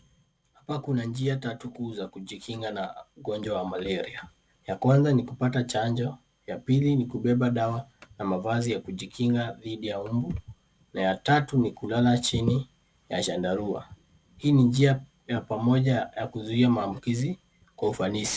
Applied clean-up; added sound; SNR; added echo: none; none; none; none.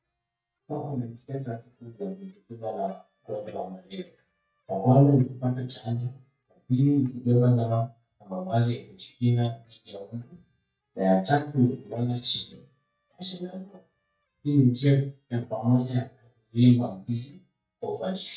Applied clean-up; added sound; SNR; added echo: neural mask model DeepFilterNet 3.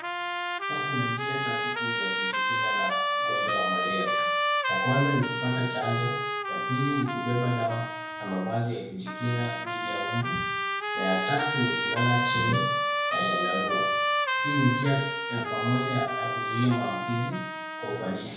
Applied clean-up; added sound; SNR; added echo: none; Trumpet; -1 dB; reverberation time 0.7 s.